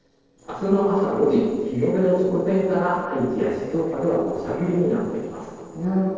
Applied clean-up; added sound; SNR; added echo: neural separator model SepFormer DNS4.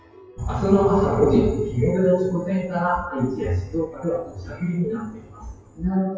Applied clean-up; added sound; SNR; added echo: classical method WPE with log-MMSE.